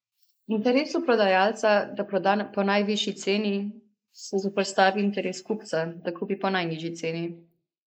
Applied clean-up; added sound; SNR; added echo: neural mask model Resemble Enhance denoiser.